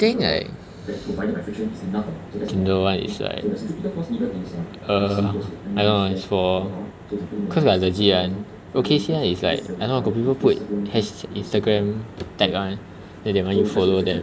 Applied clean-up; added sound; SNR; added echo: none; none; none; none.